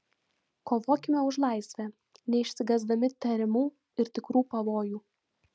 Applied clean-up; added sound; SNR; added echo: none; none; none; none.